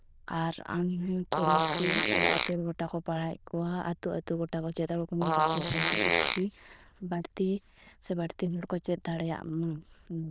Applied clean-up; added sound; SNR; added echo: neural diffusion model UNIVERSE++.